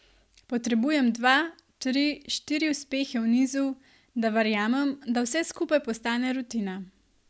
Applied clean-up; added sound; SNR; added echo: none; none; none; none.